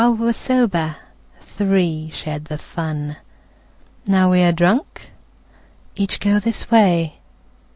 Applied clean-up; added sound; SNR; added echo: none; none; none; none.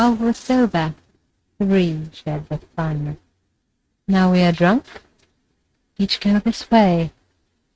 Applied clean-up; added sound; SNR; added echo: neural mask model RNNoise.